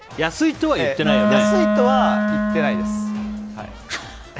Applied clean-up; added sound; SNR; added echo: none; Wind instrument, woodwind instrument; -2 dB; none.